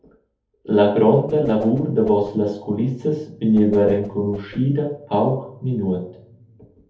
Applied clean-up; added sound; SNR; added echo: neural separator model SepFormer DNS4.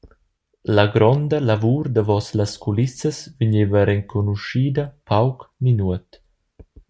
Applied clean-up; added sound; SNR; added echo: none; none; none; none.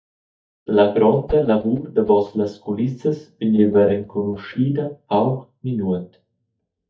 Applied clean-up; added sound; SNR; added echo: neural mask model DeepFilterNet 3.